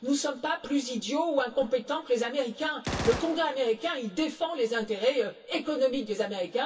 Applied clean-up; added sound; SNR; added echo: none; Gunshot, gunfire; 10 dB; reverberation time 0.1 s.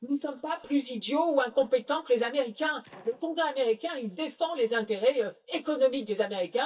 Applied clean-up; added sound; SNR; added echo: neural mask model DeepFilterNet 3.